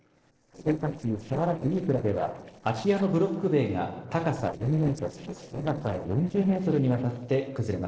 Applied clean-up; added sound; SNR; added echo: neural separator model SepFormer DNS4.